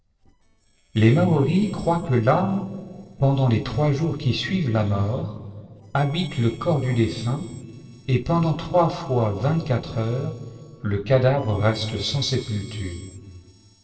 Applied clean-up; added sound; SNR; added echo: neural separator model SepFormer DNS4.